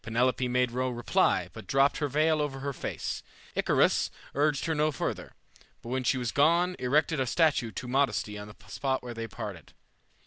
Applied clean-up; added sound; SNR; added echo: none; none; none; none.